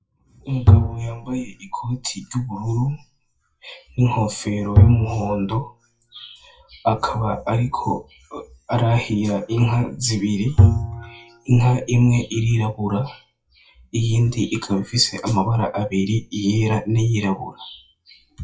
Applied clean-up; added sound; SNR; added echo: classical method WPE with log-MMSE.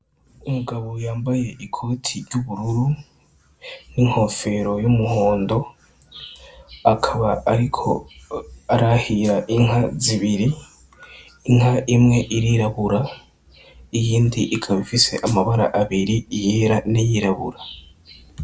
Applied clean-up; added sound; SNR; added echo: none; none; none; none.